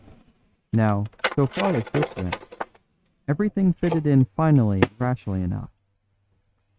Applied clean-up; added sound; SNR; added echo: neural mask model RNNoise.